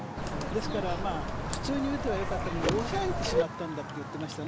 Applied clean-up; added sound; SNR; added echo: none; Bird; 0 dB; none.